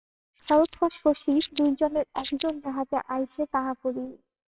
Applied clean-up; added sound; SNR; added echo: neural separator model SepFormer WHAMR!.